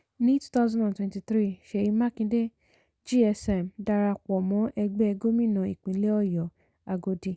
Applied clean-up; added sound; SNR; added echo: none; none; none; none.